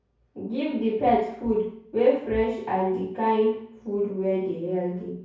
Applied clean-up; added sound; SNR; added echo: none; none; none; reverberation time 0.6 s.